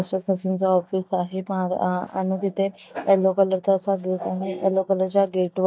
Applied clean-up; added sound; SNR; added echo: neural mask model DeepFilterNet 3.